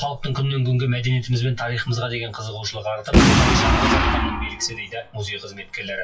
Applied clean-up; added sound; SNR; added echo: classical method WPE with log-MMSE.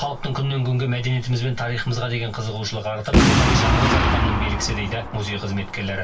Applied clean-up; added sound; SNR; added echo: none; Boom; -1 dB; reverberation time 0.2 s.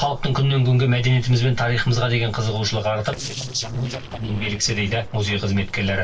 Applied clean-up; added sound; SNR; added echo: neural separator model SepFormer DNS4.